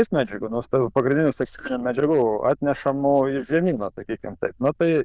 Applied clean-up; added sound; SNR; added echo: neural diffusion model UNIVERSE++.